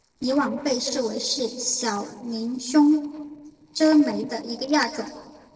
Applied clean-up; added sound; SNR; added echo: neural separator model SepFormer DNS4.